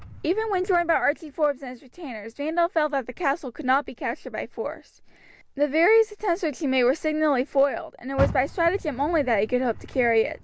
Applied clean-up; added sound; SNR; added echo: none; Car; 16 dB; none.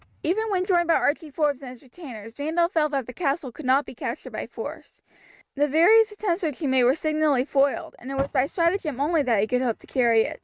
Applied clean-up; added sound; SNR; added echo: neural mask model RNNoise.